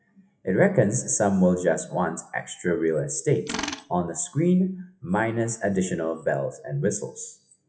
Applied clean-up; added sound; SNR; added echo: classical method WPE with log-MMSE.